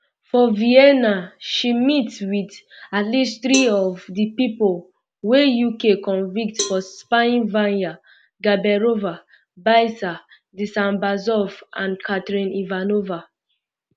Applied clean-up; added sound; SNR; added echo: none; Cowbell; 14 dB; none.